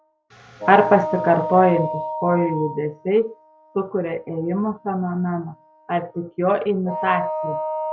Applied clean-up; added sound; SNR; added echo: classical method log-MMSE.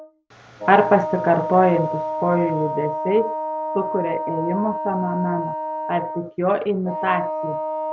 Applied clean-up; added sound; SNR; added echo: none; Wind instrument, woodwind instrument; 5 dB; none.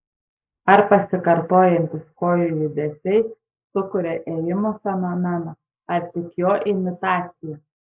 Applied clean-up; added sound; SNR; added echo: neural mask model Resemble Enhance denoiser.